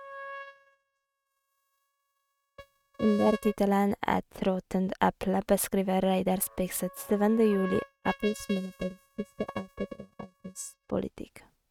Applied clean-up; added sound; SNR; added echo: neural mask model RNNoise.